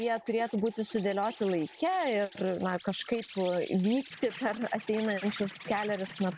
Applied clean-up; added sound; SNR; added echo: none; Insect; 15 dB; none.